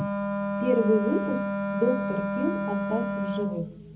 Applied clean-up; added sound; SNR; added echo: none; Wind instrument, woodwind instrument; 1 dB; reverberation time 0.4 s.